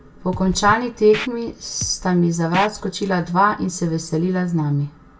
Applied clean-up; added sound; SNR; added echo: none; Scratching (performance technique); 12 dB; reverberation time 0.1 s.